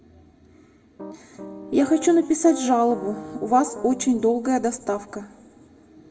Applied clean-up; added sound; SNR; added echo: none; Piano; 14 dB; reverberation time 0.7 s.